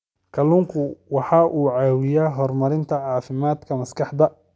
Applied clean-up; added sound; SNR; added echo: none; none; none; none.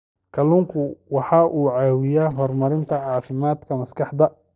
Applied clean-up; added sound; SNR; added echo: neural separator model SepFormer DNS4.